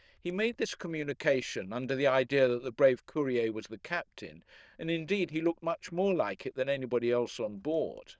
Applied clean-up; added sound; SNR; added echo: neural diffusion model UNIVERSE++.